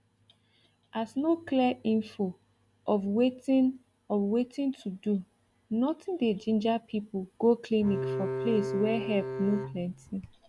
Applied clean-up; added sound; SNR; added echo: none; Bowed string instrument; 5 dB; none.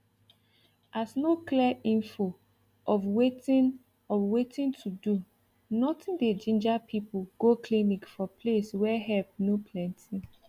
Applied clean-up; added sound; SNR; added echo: none; none; none; none.